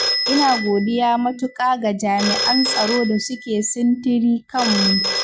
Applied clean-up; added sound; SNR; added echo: none; Telephone; 5 dB; none.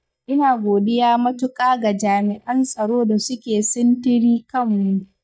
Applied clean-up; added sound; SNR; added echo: neural mask model DeepFilterNet 3.